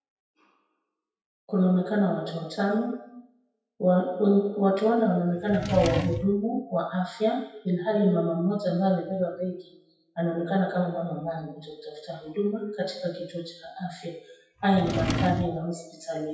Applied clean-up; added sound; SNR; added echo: classical method WPE with log-MMSE.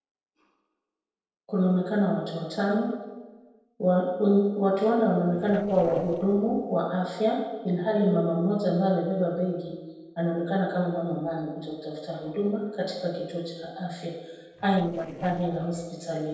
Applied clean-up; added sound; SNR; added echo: neural separator model SepFormer DNS4.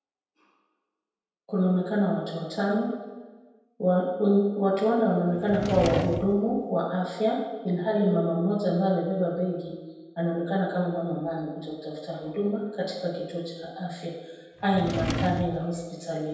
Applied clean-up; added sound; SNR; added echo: none; Drawer open or close; 5 dB; reverberation time 1.1 s.